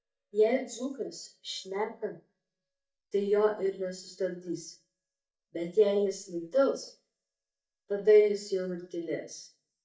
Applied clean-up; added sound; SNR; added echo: neural mask model DeepFilterNet 3.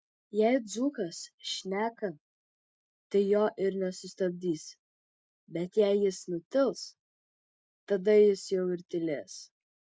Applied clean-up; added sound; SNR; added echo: none; none; none; none.